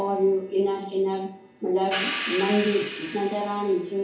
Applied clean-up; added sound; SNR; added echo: none; Hi-hat; 8 dB; reverberation time 2.4 s.